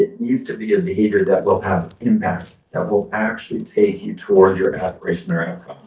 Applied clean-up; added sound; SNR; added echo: neural mask model DeepFilterNet 3.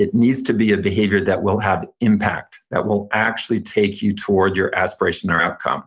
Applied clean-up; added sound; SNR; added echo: none; none; none; none.